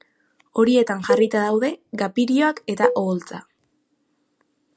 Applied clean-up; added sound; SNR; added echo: none; Cowbell; 6 dB; none.